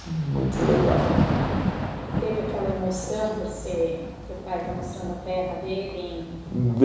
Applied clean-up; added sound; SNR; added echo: none; Thunder / Rain; 4 dB; reverberation time 1.0 s.